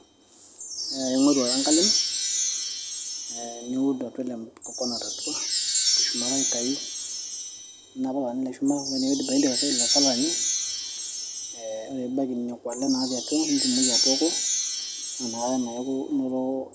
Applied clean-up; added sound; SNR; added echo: none; Wind chime; 0 dB; none.